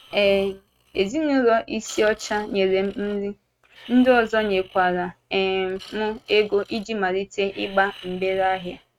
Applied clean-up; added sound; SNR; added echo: neural mask model RNNoise.